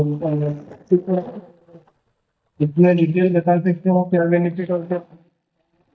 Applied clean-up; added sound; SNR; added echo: neural mask model DeepFilterNet 3.